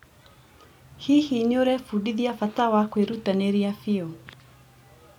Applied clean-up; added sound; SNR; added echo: none; none; none; none.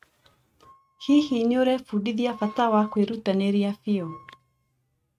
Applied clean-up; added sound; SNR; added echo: neural mask model RNNoise.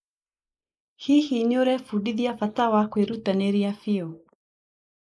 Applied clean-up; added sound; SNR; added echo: neural mask model Resemble Enhance denoiser.